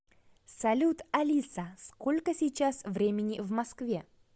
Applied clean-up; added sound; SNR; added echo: none; none; none; none.